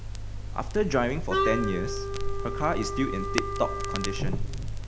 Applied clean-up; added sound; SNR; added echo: none; Crackle + Wind instrument, woodwind instrument; -1 dB; none.